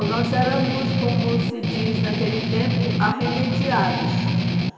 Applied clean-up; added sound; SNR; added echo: none; Strum; -4 dB; reverberation time 2.5 s.